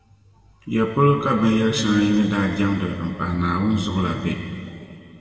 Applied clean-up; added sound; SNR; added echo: none; none; none; reverberation time 2.5 s.